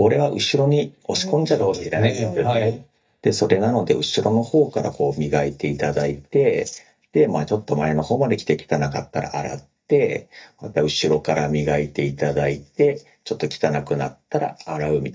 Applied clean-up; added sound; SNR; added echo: neural mask model DeepFilterNet 3.